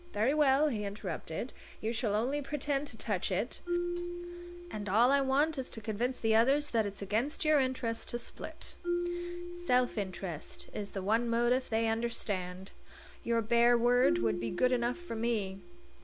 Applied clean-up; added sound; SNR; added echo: none; Marimba, xylophone; 11 dB; none.